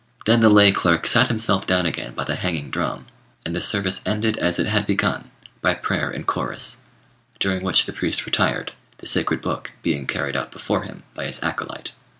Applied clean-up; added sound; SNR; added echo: none; none; none; none.